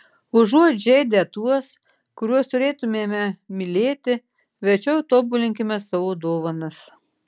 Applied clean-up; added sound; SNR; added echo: none; none; none; none.